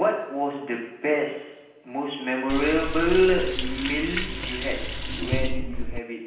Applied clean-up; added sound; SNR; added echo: none; Liquid; 1 dB; reverberation time 0.9 s.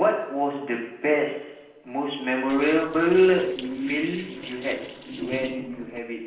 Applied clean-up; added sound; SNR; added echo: neural separator model SepFormer DNS4.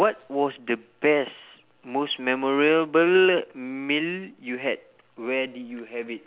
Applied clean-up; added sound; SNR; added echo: none; none; none; none.